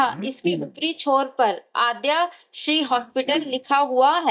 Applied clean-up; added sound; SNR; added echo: neural mask model DeepFilterNet 3.